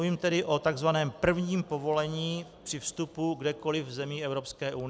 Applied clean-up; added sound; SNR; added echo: none; none; none; none.